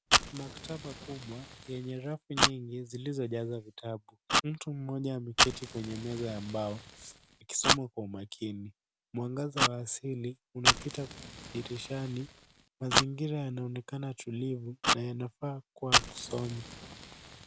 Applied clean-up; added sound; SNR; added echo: none; Fire; -3 dB; none.